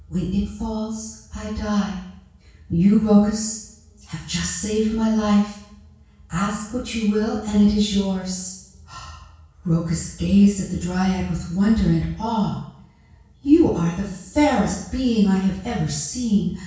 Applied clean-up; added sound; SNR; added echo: none; none; none; reverberation time 0.6 s.